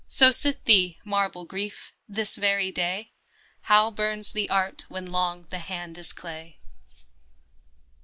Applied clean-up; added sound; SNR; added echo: neural mask model Resemble Enhance denoiser.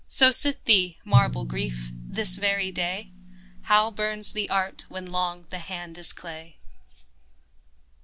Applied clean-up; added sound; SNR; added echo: none; Drum; 8 dB; none.